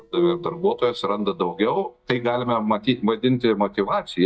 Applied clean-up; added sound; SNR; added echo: neural mask model DeepFilterNet 3.